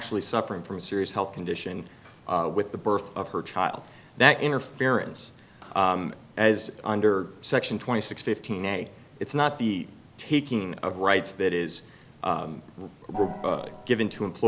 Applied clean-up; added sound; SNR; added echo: none; Gong; 11 dB; none.